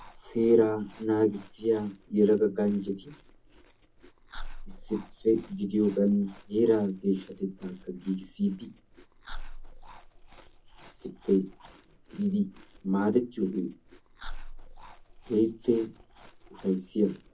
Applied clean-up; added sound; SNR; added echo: none; Chewing, mastication; 15 dB; reverberation time 0.3 s.